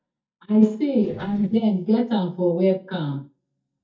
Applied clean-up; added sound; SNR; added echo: neural mask model DeepFilterNet 3.